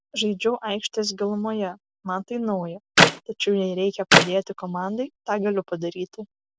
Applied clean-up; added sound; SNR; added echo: none; Clapping; -5 dB; none.